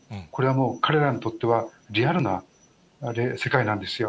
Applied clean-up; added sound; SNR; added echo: none; none; none; none.